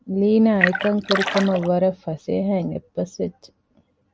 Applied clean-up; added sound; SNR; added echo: none; Splash, splatter; 3 dB; none.